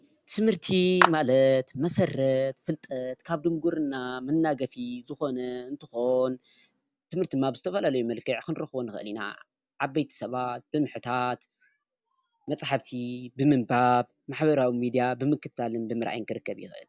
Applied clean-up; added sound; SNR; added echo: none; Clapping; 1 dB; none.